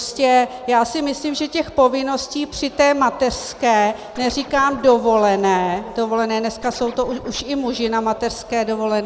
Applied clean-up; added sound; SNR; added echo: none; Scratching (performance technique); 18 dB; none.